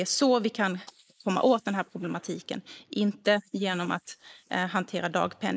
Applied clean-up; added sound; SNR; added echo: neural mask model Resemble Enhance denoiser.